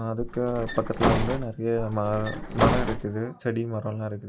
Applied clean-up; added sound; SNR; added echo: none; Bus; 0 dB; none.